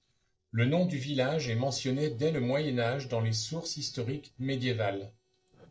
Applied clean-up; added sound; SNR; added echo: neural separator model SepFormer DNS4.